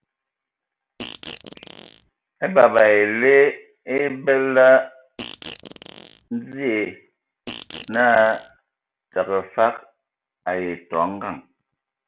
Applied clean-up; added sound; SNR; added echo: none; Fart; 17 dB; none.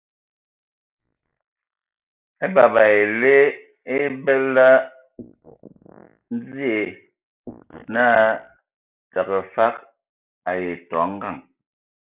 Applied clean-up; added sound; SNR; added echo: neural mask model Resemble Enhance denoiser.